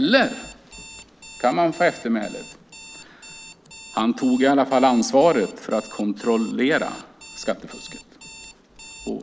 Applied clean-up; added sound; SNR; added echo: none; Alarm; 20 dB; none.